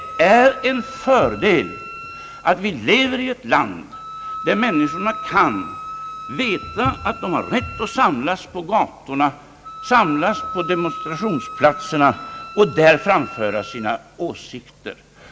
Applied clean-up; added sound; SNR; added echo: none; Wind instrument, woodwind instrument; 13 dB; none.